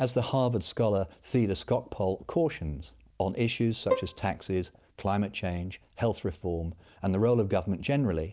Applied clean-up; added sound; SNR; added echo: none; Bowed string instrument; 6 dB; none.